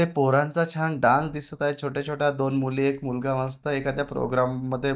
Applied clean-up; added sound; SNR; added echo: neural mask model DeepFilterNet 3.